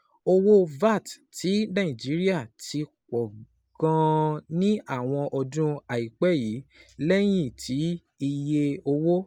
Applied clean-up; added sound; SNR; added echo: none; none; none; none.